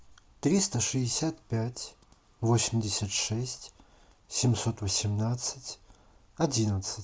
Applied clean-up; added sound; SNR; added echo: none; none; none; none.